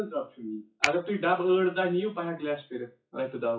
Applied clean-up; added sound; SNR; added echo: classical method WPE with log-MMSE.